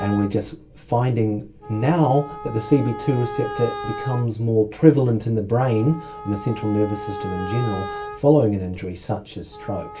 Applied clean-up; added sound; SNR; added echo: none; Wind instrument, woodwind instrument; 13 dB; reverberation time 0.2 s.